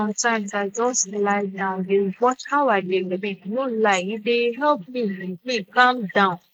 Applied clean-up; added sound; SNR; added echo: neural mask model Resemble Enhance denoiser.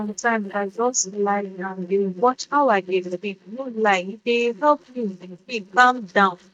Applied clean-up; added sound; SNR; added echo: neural mask model DeepFilterNet 3.